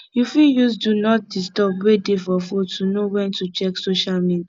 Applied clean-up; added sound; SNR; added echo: none; none; none; none.